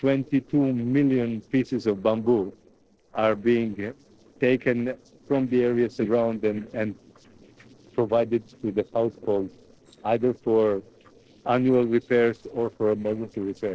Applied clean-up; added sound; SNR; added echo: neural separator model SepFormer DNS4.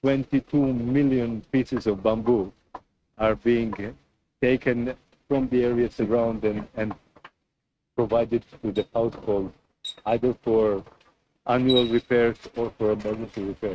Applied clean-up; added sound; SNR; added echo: neural mask model RNNoise.